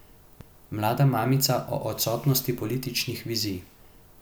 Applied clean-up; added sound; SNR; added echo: none; none; none; none.